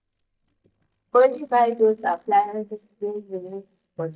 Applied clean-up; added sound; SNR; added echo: neural mask model DeepFilterNet 3.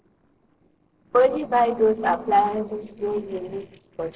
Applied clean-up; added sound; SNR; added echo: neural separator model SepFormer DNS4.